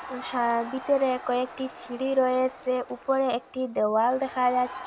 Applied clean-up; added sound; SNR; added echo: none; Crowd; 16 dB; none.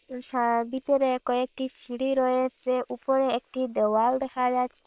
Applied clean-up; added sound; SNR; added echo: neural separator model SepFormer WHAM!.